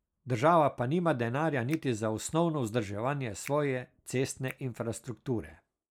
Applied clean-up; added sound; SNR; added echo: neural mask model Resemble Enhance denoiser.